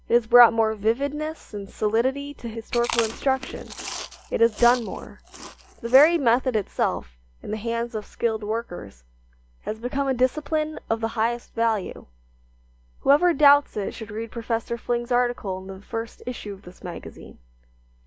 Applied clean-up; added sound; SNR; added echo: none; Chewing, mastication; 11 dB; none.